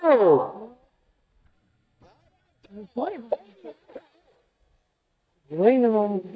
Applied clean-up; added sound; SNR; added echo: neural mask model DeepFilterNet 3.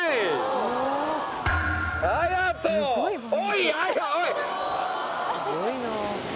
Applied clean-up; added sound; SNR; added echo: none; Thump, thud; 6 dB; none.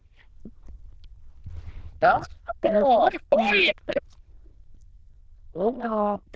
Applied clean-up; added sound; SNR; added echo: neural diffusion model UNIVERSE++.